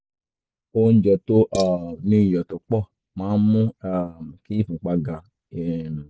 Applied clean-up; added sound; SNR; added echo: neural mask model Resemble Enhance denoiser.